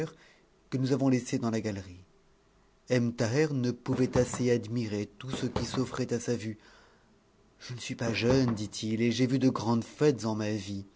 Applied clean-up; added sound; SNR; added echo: none; Fireworks; 10 dB; none.